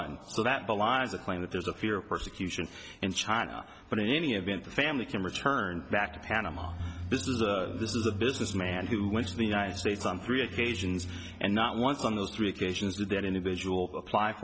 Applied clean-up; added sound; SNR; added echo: none; none; none; none.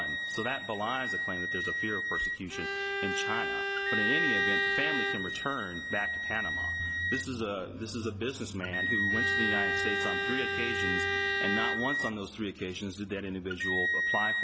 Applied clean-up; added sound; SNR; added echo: none; Wind instrument, woodwind instrument + Bowed string instrument; -4 dB; none.